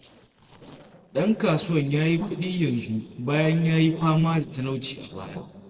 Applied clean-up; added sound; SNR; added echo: neural separator model SepFormer DNS4.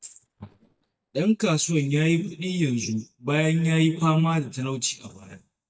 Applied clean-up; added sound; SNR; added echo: neural mask model DeepFilterNet 3.